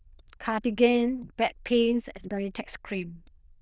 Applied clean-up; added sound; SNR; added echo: neural diffusion model UNIVERSE++.